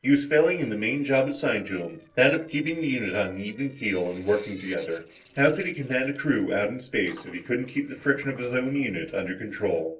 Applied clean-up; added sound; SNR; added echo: neural separator model SepFormer DNS4.